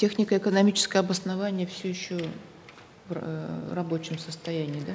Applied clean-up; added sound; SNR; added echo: none; none; none; none.